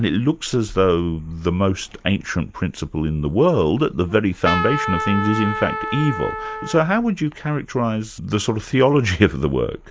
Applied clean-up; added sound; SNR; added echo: none; Trumpet; 6 dB; none.